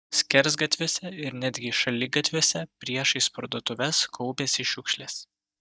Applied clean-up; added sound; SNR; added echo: neural mask model DeepFilterNet 3.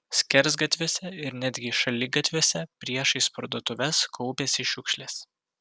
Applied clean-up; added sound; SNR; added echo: none; none; none; none.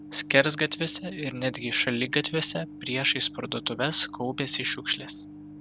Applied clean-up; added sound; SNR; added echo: none; Microwave oven; 16 dB; none.